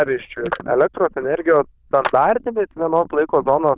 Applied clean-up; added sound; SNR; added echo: neural diffusion model UNIVERSE++.